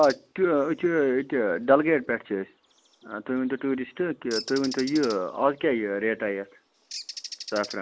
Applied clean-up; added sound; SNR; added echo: none; Bird; 17 dB; none.